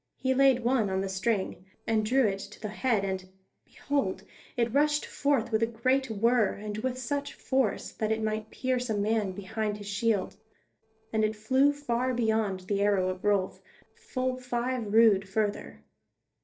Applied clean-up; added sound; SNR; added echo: neural separator model SepFormer DNS4.